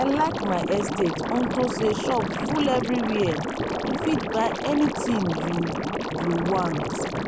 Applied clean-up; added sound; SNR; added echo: none; Liquid; 2 dB; none.